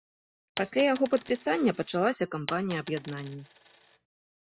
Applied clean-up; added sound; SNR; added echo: none; Coin (dropping); 16 dB; none.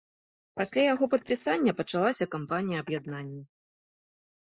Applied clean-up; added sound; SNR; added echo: neural mask model Resemble Enhance denoiser.